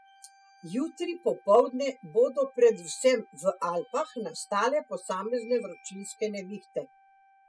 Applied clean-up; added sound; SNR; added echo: classical method spectral subtraction.